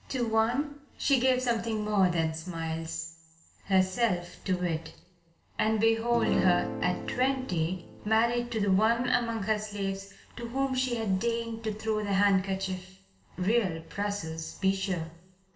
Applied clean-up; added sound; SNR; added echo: none; Acoustic guitar / Strum; 6 dB; reverberation time 0.9 s.